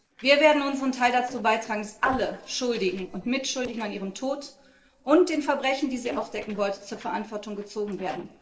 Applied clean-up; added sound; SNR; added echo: neural separator model SepFormer DNS4.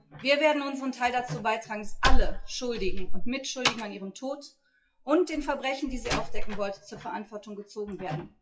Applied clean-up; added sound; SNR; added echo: classical method WPE with log-MMSE.